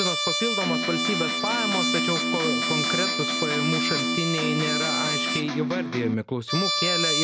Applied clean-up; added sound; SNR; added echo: none; Electric guitar + Trumpet; -3 dB; none.